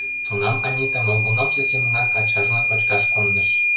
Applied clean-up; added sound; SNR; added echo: none; Microwave oven / Alarm; -5 dB; reverberation time 0.3 s.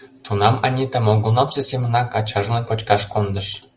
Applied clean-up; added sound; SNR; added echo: none; none; none; none.